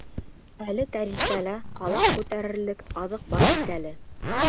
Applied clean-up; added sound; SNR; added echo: none; Zipper (clothing); -5 dB; none.